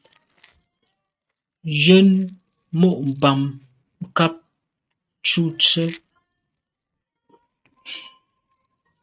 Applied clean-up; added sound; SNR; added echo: neural mask model RNNoise.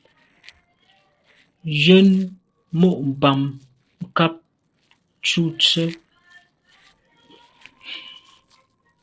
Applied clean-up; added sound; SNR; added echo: neural separator model SepFormer DNS4.